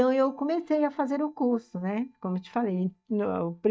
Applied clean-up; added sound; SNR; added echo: neural mask model DeepFilterNet 3.